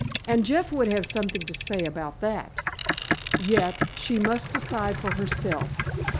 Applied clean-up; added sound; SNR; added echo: none; Boat, Water vehicle; 3 dB; none.